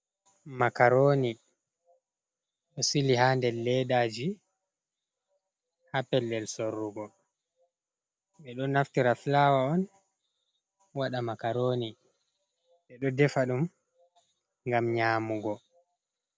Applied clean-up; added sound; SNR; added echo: none; none; none; none.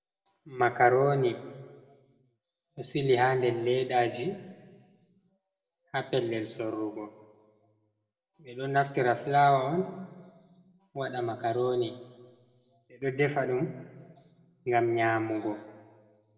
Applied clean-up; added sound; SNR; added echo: none; none; none; reverberation time 1.0 s.